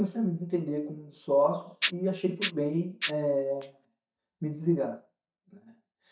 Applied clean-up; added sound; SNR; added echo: neural mask model DeepFilterNet 3.